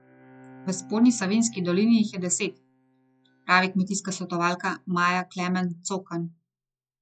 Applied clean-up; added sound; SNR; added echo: classical method log-MMSE.